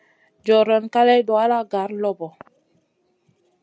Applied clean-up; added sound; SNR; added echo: none; none; none; none.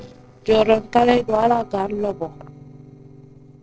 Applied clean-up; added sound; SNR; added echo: neural separator model SepFormer DNS4.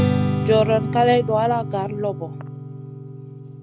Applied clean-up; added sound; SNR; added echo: none; Strum; 3 dB; none.